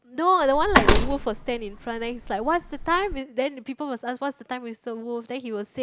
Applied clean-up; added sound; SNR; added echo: none; Slam; -1 dB; none.